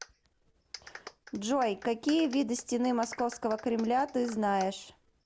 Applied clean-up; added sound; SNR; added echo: none; Clapping; 19 dB; none.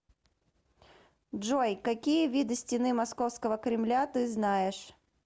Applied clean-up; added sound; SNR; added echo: none; none; none; none.